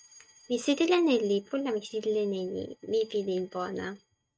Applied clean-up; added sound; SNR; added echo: neural mask model RNNoise.